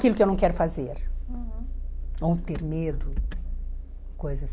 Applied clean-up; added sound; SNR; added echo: none; Engine / Car; 2 dB; none.